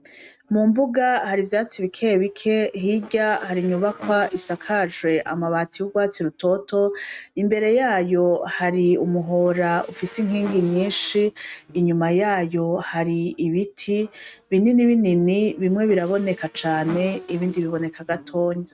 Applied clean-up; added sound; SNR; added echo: neural mask model RNNoise.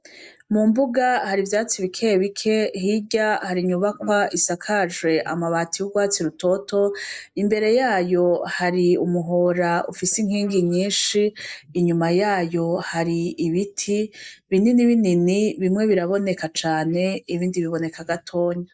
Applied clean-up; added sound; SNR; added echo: neural mask model Resemble Enhance denoiser.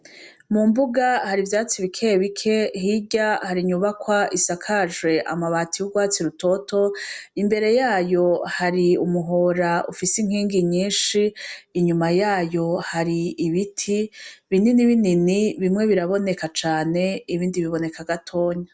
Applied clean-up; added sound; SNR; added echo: none; none; none; none.